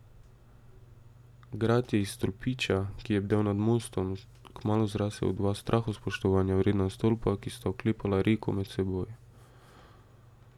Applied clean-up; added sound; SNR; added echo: none; none; none; none.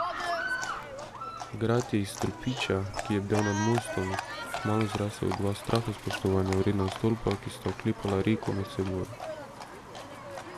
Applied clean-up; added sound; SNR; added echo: none; Livestock, farm animals, working animals; 7 dB; none.